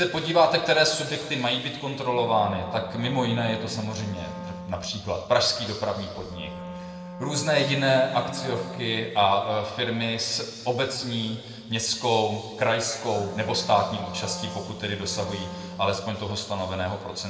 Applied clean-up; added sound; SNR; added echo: none; Wind instrument, woodwind instrument; 12 dB; reverberation time 2.1 s.